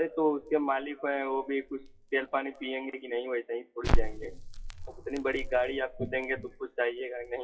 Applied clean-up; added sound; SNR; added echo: classical method WPE with log-MMSE.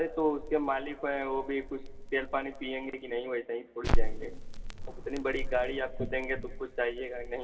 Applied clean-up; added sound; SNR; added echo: none; Crackle; -1 dB; reverberation time 1.4 s.